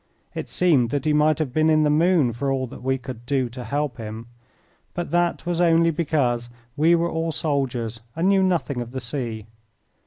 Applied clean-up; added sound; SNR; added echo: none; none; none; none.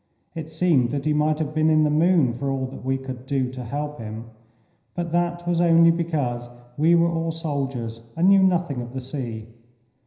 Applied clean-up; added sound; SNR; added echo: none; none; none; reverberation time 0.9 s.